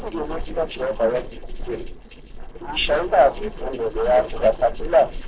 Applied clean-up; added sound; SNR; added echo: neural separator model SepFormer DNS4.